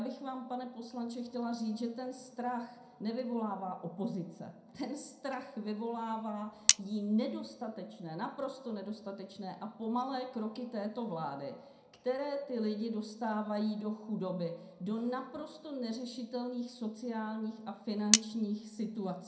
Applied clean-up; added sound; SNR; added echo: none; Cutlery, silverware; -4 dB; reverberation time 0.4 s.